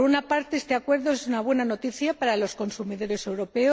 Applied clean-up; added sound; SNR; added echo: none; none; none; none.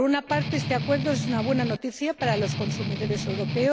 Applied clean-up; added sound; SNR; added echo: none; Strum; 2 dB; none.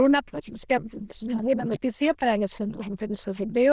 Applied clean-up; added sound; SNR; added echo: neural diffusion model UNIVERSE++.